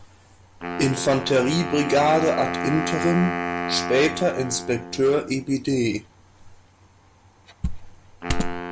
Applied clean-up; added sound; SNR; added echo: none; Wind instrument, woodwind instrument; 7 dB; none.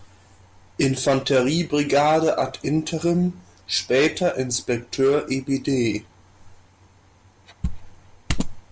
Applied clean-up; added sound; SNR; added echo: none; none; none; none.